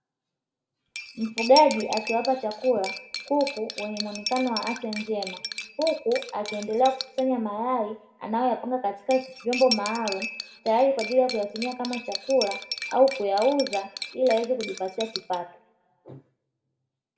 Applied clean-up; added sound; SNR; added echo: none; Cutlery, silverware; 11 dB; reverberation time 0.7 s.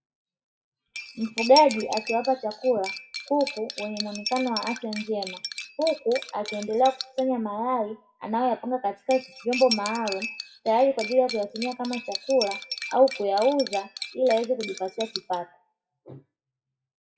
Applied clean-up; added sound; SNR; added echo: classical method WPE with log-MMSE.